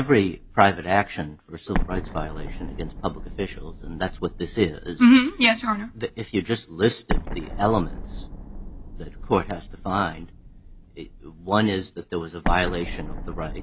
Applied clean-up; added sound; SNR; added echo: none; Explosion; 8 dB; none.